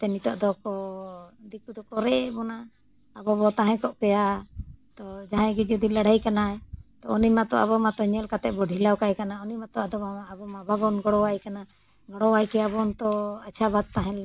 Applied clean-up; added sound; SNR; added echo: none; none; none; none.